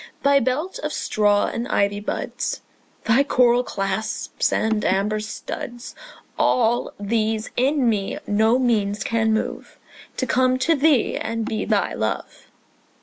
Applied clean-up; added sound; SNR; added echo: none; none; none; none.